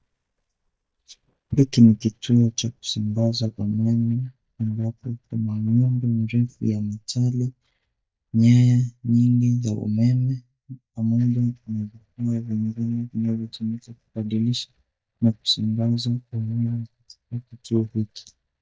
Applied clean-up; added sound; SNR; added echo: neural mask model DeepFilterNet 3.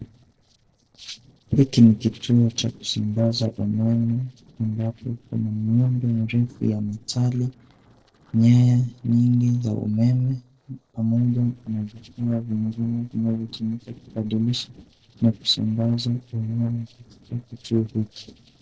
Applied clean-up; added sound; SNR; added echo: neural separator model SepFormer DNS4.